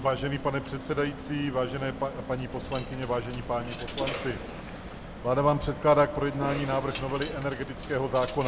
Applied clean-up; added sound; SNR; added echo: none; Cough + Coin (dropping); 9 dB; none.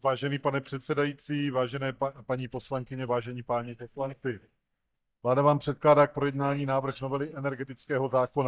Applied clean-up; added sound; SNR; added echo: neural mask model DeepFilterNet 3.